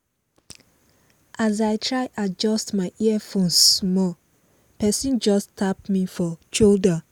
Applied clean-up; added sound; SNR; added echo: none; none; none; none.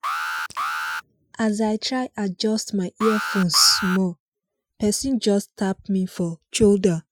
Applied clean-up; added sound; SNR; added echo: classical method Wiener filter.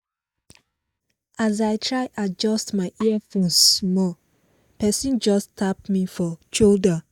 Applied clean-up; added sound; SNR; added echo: neural mask model DeepFilterNet 3.